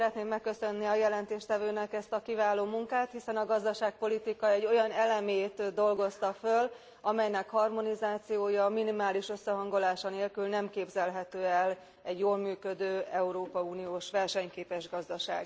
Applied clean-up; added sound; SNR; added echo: none; none; none; none.